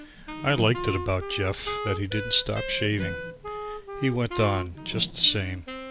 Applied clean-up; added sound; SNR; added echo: none; Wind instrument, woodwind instrument + Whoosh, swoosh, swish; 8 dB; none.